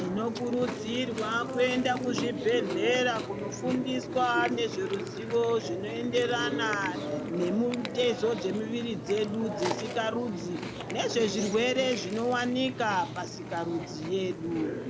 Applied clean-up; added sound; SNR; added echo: none; Chewing, mastication; 5 dB; none.